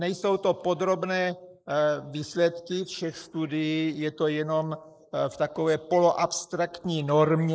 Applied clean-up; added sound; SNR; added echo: neural mask model Resemble Enhance denoiser.